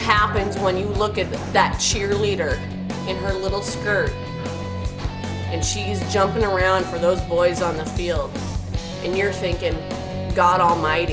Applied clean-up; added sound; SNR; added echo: none; none; none; none.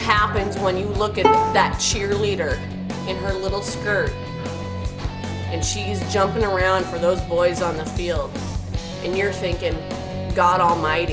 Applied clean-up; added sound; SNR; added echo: none; Bowed string instrument; 3 dB; none.